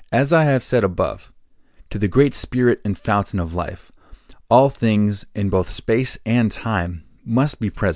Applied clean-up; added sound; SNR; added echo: none; none; none; none.